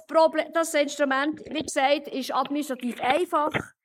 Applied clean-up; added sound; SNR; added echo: neural mask model Resemble Enhance denoiser.